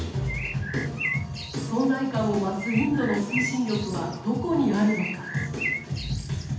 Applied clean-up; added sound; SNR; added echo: none; Bird; 8 dB; reverberation time 0.8 s.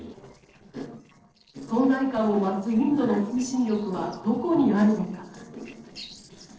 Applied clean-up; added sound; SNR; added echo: neural separator model SepFormer DNS4.